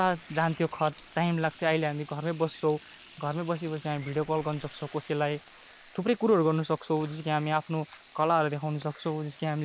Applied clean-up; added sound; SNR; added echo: neural mask model Resemble Enhance denoiser.